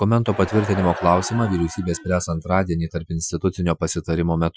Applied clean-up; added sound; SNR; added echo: classical method Wiener filter.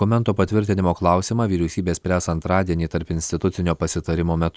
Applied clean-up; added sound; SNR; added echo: none; none; none; none.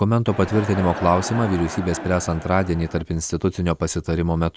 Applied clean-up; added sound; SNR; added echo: none; Crowd; 11 dB; none.